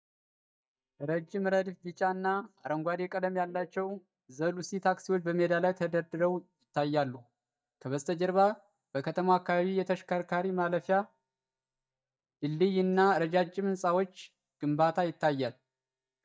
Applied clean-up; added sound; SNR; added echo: neural mask model DeepFilterNet 3.